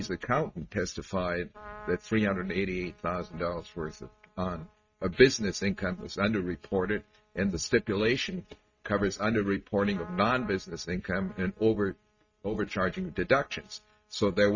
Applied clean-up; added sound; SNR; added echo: neural mask model RNNoise.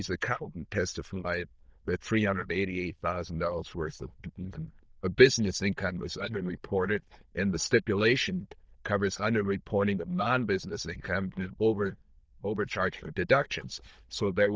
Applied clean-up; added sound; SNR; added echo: neural diffusion model UNIVERSE++.